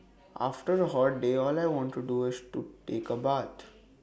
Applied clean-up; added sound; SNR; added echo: none; none; none; none.